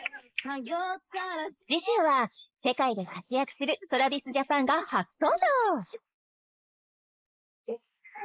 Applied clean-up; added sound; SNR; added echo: neural mask model Resemble Enhance denoiser.